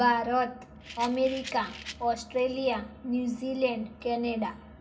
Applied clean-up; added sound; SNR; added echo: none; Rattle; 15 dB; reverberation time 0.4 s.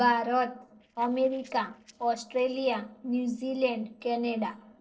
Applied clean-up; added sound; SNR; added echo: neural separator model SepFormer DNS4.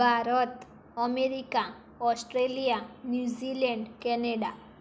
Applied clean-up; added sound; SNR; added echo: none; none; none; none.